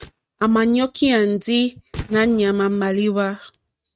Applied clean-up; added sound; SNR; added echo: neural mask model RNNoise.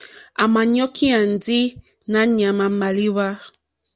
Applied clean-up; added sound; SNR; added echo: none; none; none; none.